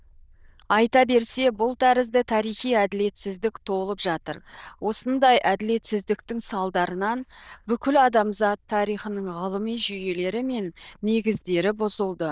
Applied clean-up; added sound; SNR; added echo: neural diffusion model UNIVERSE++.